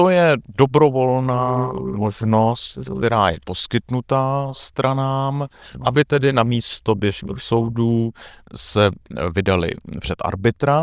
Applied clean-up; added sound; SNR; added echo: neural diffusion model UNIVERSE++.